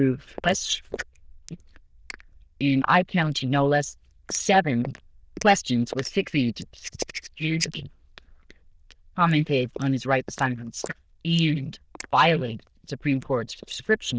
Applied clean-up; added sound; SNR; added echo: neural diffusion model UNIVERSE++.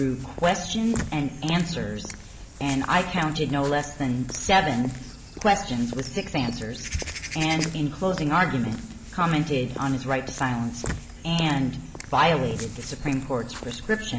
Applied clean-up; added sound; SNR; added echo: none; Walk, footsteps / Bird vocalization, bird call, bird song; 13 dB; none.